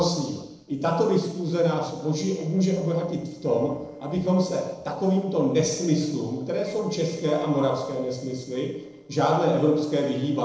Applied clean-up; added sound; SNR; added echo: neural separator model SepFormer DNS4.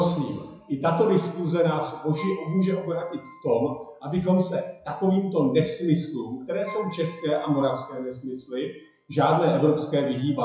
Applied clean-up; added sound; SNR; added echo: classical method WPE with log-MMSE.